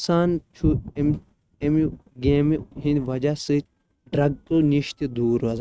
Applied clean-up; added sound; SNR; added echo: neural mask model RNNoise.